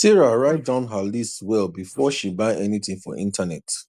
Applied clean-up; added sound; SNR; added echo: neural mask model Resemble Enhance denoiser.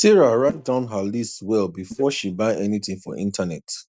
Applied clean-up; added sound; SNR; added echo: neural mask model DeepFilterNet 3.